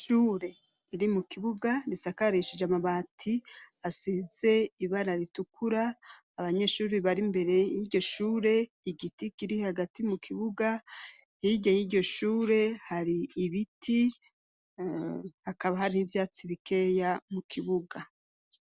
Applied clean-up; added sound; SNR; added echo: none; none; none; none.